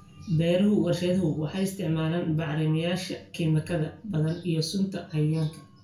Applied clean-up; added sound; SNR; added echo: none; none; none; reverberation time 0.3 s.